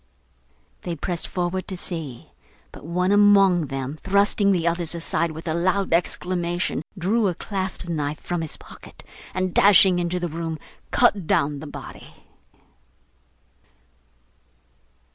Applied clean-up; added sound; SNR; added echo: none; none; none; none.